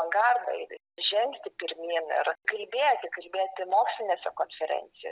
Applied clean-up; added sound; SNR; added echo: none; none; none; none.